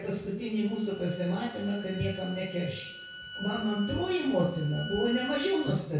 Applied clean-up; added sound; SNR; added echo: none; Bowed string instrument; 13 dB; reverberation time 0.6 s.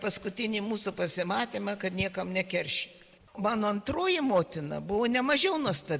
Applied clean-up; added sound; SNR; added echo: none; none; none; none.